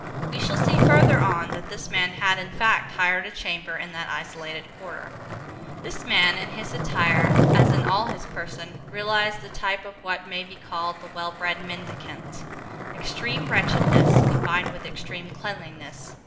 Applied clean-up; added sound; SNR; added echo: none; Skateboard; -2 dB; reverberation time 0.9 s.